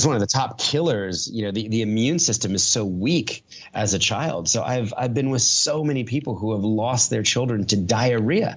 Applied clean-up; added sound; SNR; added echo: none; none; none; none.